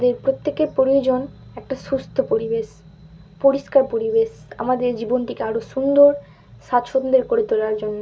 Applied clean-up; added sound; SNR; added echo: none; none; none; none.